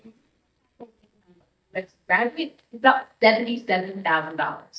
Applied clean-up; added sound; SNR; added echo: neural mask model DeepFilterNet 3.